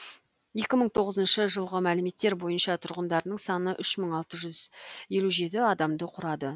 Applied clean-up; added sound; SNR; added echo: none; none; none; none.